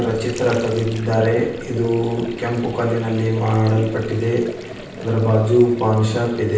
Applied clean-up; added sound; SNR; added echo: none; Sink (filling or washing) / Water; 18 dB; reverberation time 0.9 s.